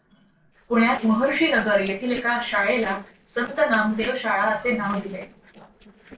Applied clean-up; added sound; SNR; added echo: neural separator model SepFormer DNS4.